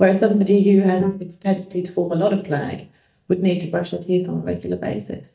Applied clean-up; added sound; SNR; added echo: neural mask model DeepFilterNet 3.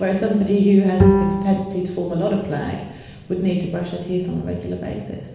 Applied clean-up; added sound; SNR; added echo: none; Bowed string instrument; 3 dB; reverberation time 1.1 s.